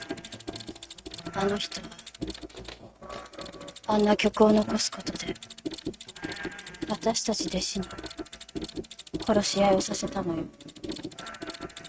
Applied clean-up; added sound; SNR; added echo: neural mask model RNNoise.